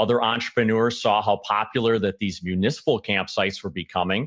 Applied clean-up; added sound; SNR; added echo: none; none; none; none.